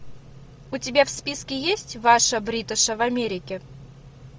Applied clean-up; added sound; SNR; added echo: none; none; none; none.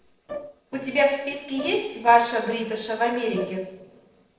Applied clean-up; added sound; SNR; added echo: neural separator model SepFormer DNS4.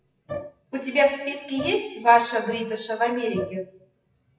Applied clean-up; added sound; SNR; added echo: classical method WPE with log-MMSE.